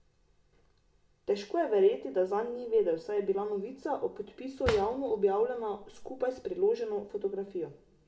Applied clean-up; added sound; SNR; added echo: none; Drawer open or close; 8 dB; reverberation time 0.4 s.